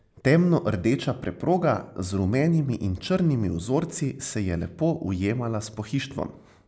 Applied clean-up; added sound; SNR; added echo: none; none; none; none.